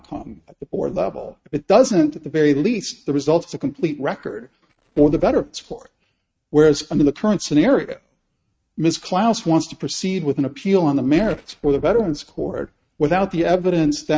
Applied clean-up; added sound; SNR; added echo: neural mask model RNNoise.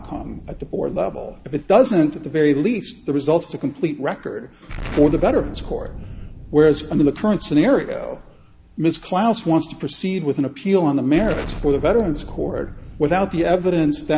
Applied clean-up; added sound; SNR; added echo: none; Explosion; 15 dB; none.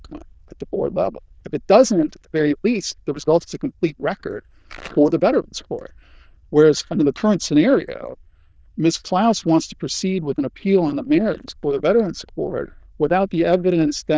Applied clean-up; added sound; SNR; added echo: neural diffusion model UNIVERSE++.